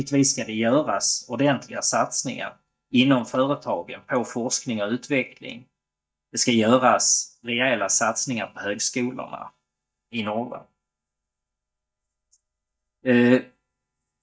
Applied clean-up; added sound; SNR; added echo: neural mask model DeepFilterNet 3.